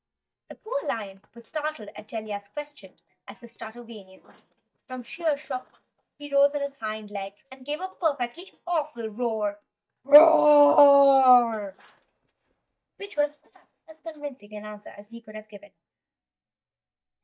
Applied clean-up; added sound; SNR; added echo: neural mask model DeepFilterNet 3.